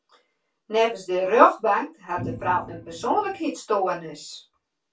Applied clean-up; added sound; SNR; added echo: none; Organ; 12 dB; reverberation time 0.2 s.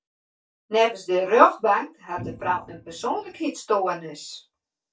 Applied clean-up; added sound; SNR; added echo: neural mask model DeepFilterNet 3.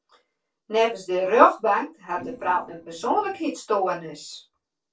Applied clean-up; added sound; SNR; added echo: neural separator model SepFormer DNS4.